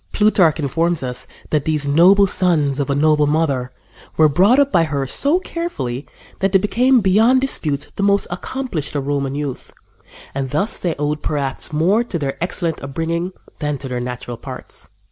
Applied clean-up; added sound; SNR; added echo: none; none; none; none.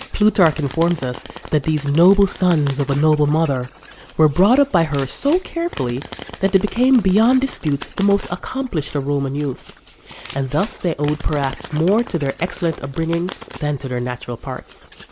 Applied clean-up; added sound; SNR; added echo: none; Wild animals + Domestic sounds, home sounds; 18 dB; none.